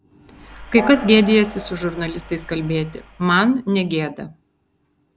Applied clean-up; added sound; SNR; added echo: none; Train; 15 dB; none.